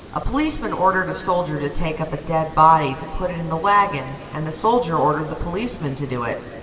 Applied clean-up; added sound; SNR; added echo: none; Water; 18 dB; reverberation time 2.3 s.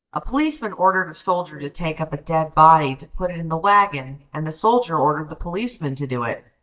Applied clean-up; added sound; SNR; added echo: neural mask model DeepFilterNet 3.